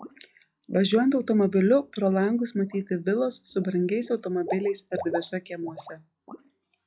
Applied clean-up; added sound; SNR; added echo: classical method log-MMSE.